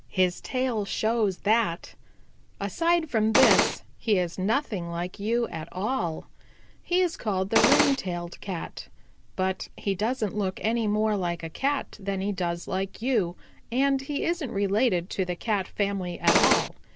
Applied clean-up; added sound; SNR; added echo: none; Gunshot, gunfire; -5 dB; none.